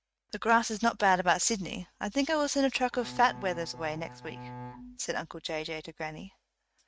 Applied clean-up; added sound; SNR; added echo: neural mask model RNNoise.